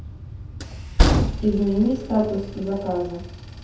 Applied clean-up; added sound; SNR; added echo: none; Train; -1 dB; reverberation time 0.6 s.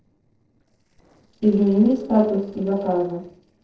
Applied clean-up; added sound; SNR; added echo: neural separator model SepFormer DNS4.